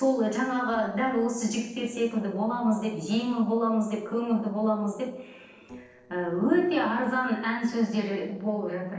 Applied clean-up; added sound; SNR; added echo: neural separator model SepFormer DNS4.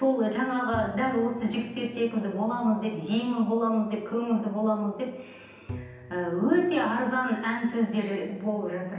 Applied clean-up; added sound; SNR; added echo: none; Bowed string instrument; 18 dB; reverberation time 0.9 s.